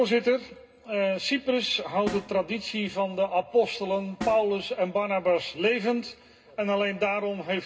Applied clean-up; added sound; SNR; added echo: none; Snare drum; 16 dB; reverberation time 0.2 s.